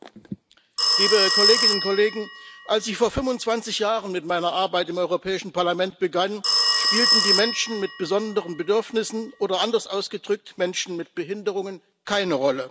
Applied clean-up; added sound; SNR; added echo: none; Telephone; 0 dB; none.